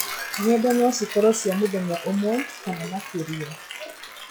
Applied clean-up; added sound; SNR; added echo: classical method log-MMSE.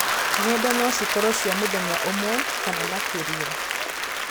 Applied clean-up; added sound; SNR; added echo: none; Applause / Crowd; -2 dB; none.